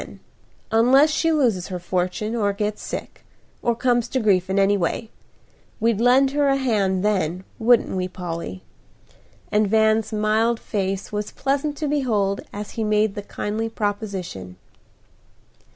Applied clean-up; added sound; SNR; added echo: none; none; none; none.